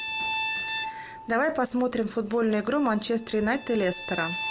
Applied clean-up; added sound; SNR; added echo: none; Bowed string instrument; 8 dB; none.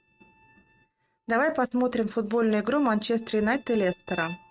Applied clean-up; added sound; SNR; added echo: neural mask model RNNoise.